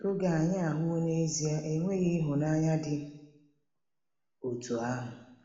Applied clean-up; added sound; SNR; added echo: none; none; none; reverberation time 0.8 s.